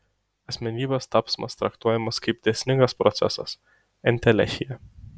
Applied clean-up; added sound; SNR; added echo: none; none; none; none.